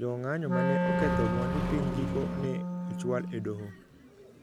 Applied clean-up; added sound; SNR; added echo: none; Wind instrument, woodwind instrument + Accelerating, revving, vroom; -4 dB; none.